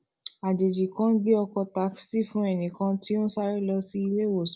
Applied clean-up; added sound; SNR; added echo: none; none; none; none.